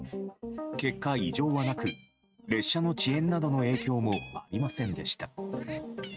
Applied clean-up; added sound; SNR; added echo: neural mask model RNNoise.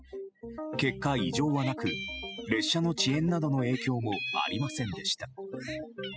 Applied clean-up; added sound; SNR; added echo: classical method spectral subtraction.